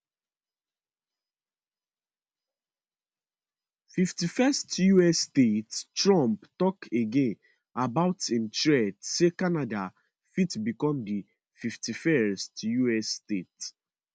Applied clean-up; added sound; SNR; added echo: none; none; none; none.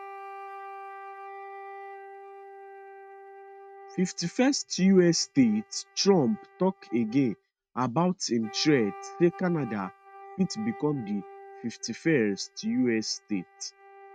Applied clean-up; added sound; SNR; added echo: neural mask model RNNoise.